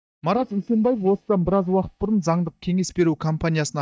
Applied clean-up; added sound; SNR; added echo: neural mask model DeepFilterNet 3.